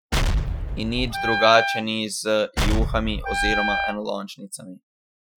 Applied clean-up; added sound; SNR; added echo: classical method Wiener filter.